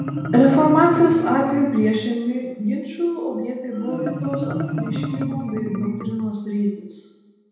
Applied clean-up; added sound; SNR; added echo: none; Marimba, xylophone; 8 dB; reverberation time 0.9 s.